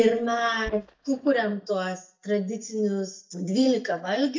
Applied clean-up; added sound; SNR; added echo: neural mask model DeepFilterNet 3.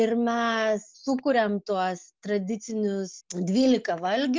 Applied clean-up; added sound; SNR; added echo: none; none; none; none.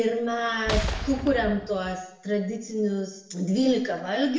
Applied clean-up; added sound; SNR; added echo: none; Boom; 4 dB; reverberation time 0.7 s.